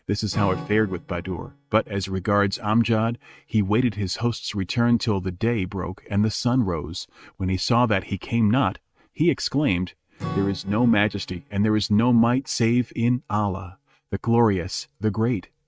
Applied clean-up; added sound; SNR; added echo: neural mask model RNNoise.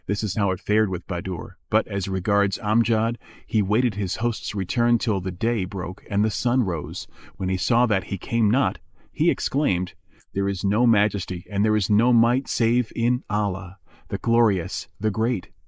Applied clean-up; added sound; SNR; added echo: neural mask model Resemble Enhance denoiser.